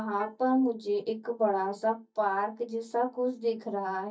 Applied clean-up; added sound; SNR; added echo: neural mask model DeepFilterNet 3.